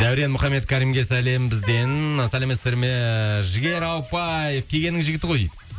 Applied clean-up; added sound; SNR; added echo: none; Cat; 17 dB; none.